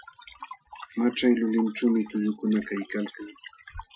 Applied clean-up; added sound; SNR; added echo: classical method Wiener filter.